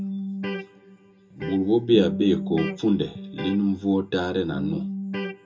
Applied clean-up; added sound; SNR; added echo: none; Electric guitar; 7 dB; reverberation time 0.2 s.